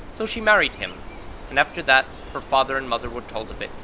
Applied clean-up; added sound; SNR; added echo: none; Bird; 13 dB; none.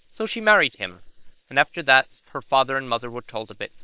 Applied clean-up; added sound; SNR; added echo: neural separator model SepFormer WHAM!.